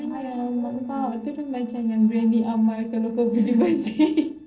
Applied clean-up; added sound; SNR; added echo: neural separator model SepFormer DNS4.